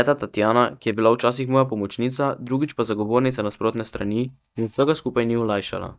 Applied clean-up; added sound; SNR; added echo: neural mask model DeepFilterNet 3.